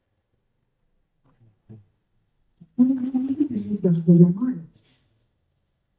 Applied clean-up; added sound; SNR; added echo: neural mask model DeepFilterNet 3.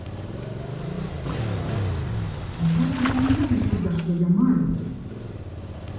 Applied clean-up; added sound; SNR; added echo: none; Engine starting / Motorcycle; 3 dB; reverberation time 1.2 s.